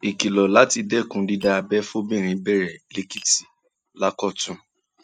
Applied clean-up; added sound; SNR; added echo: neural mask model RNNoise.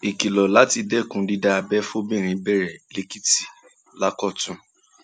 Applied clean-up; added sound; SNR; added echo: none; none; none; none.